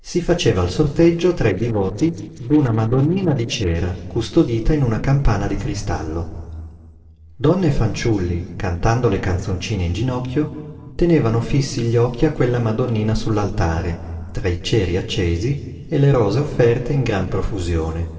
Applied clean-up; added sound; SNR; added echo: neural separator model SepFormer DNS4.